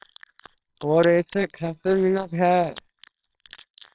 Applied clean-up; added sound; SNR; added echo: neural separator model SepFormer WHAMR!.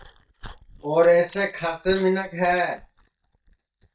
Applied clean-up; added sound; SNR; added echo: neural mask model DeepFilterNet 3.